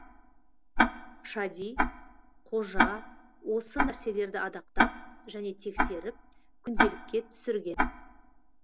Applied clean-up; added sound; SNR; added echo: none; Tick-tock; -4 dB; none.